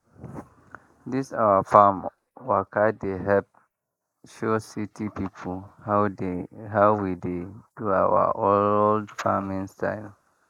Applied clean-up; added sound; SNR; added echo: neural mask model Resemble Enhance denoiser.